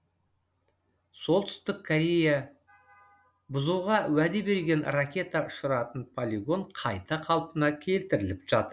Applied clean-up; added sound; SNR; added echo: none; none; none; none.